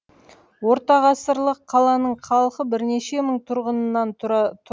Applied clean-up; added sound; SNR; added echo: none; none; none; none.